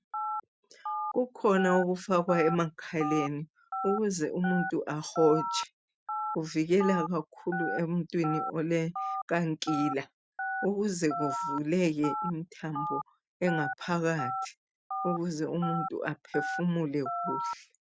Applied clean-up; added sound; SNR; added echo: neural mask model RNNoise.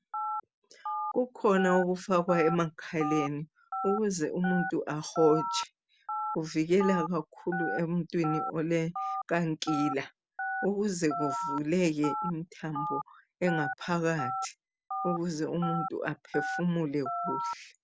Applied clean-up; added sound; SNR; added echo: none; Telephone; 6 dB; none.